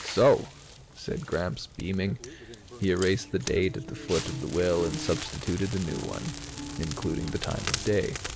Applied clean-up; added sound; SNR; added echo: none; Crackle; 9 dB; none.